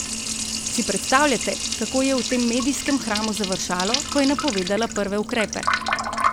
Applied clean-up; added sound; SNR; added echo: none; Liquid; 3 dB; none.